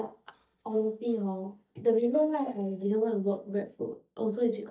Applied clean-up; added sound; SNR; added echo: neural mask model DeepFilterNet 3.